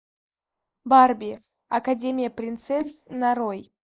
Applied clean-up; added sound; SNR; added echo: neural mask model Resemble Enhance denoiser.